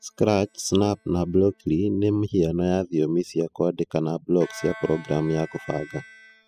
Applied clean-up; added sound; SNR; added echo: classical method spectral subtraction.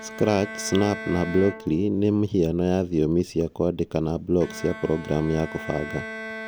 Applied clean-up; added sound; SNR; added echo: none; Bowed string instrument; 14 dB; none.